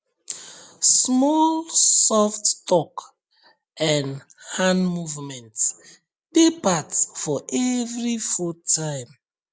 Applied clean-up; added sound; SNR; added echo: none; none; none; none.